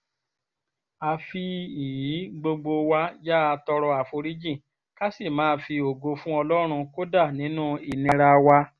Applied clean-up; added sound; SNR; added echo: none; none; none; none.